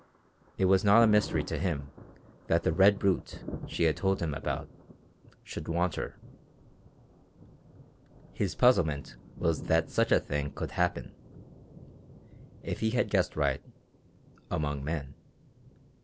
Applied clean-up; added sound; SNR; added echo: none; Thunder; 15 dB; none.